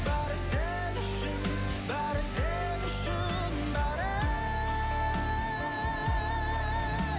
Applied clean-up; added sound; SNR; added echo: none; Trumpet; 15 dB; none.